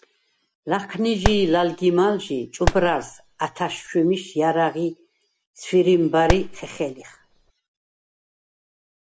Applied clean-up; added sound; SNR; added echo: none; Fireworks; 4 dB; none.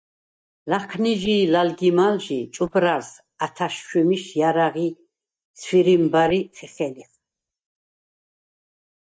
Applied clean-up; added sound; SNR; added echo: neural mask model DeepFilterNet 3.